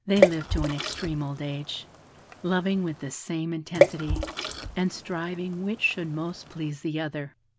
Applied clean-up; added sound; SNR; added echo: none; Water / Splash, splatter; -1 dB; none.